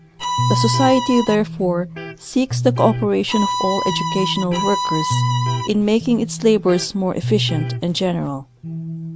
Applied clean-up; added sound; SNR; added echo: none; Bowed string instrument + Electric guitar; 4 dB; none.